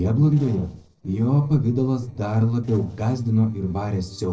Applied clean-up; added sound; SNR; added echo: neural separator model SepFormer DNS4.